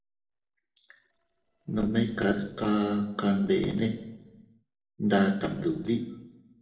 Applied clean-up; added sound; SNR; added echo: neural separator model SepFormer DNS4.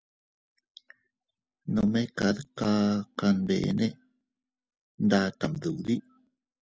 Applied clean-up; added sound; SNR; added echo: none; none; none; none.